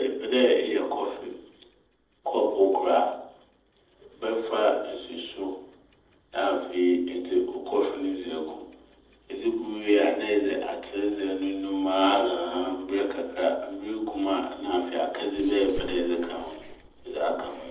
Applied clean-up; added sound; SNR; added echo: neural separator model SepFormer DNS4.